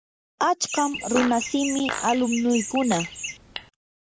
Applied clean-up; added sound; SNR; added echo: none; Chirp, tweet + Fart; 7 dB; none.